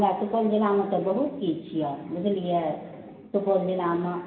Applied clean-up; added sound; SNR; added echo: none; none; none; reverberation time 0.7 s.